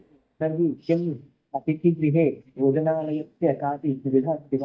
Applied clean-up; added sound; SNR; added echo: neural mask model DeepFilterNet 3.